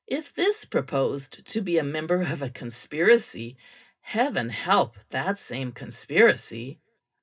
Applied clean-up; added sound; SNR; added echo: none; none; none; reverberation time 0.2 s.